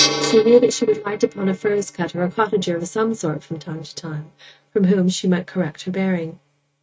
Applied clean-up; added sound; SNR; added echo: neural mask model RNNoise.